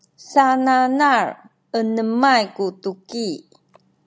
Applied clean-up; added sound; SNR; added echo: none; none; none; none.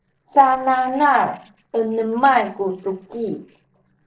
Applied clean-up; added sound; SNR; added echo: neural separator model SepFormer DNS4.